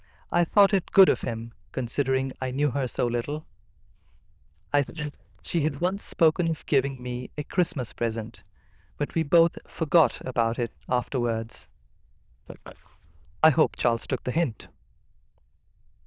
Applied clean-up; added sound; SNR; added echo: neural diffusion model UNIVERSE++.